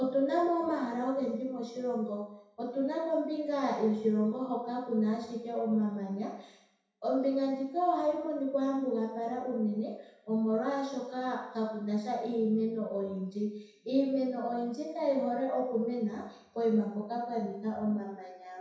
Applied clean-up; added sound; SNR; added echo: none; none; none; reverberation time 0.7 s.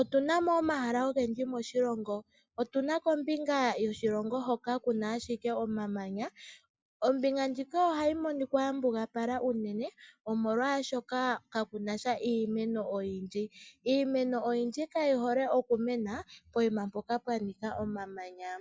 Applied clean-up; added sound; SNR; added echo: none; none; none; none.